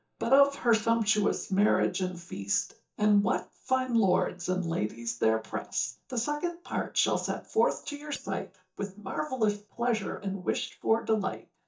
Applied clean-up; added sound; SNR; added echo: neural mask model DeepFilterNet 3.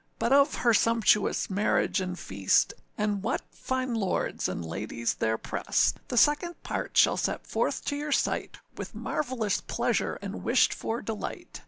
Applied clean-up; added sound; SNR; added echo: none; none; none; none.